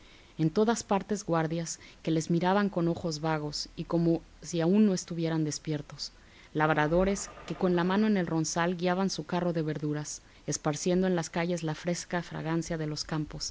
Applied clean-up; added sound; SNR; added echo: none; Engine starting / Car; 19 dB; none.